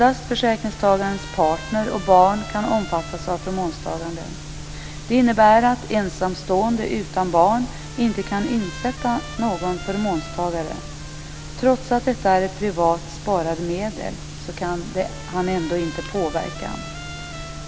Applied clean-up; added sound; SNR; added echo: none; Trumpet; 20 dB; none.